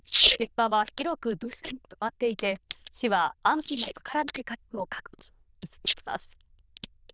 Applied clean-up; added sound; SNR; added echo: neural diffusion model UNIVERSE++.